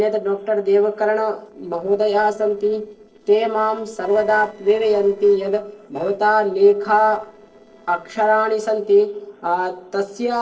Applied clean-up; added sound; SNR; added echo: neural separator model SepFormer DNS4.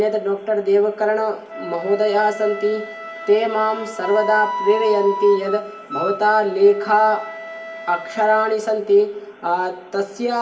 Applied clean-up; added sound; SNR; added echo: none; Wind instrument, woodwind instrument; 12 dB; reverberation time 0.3 s.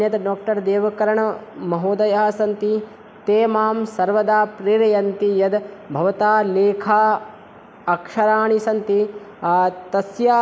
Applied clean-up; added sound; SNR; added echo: none; none; none; none.